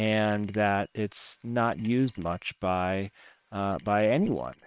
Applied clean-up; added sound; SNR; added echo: neural separator model SepFormer WHAM!.